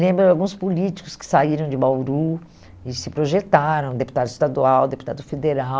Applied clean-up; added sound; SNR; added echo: none; none; none; none.